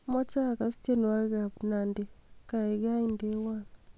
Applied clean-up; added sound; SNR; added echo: none; none; none; none.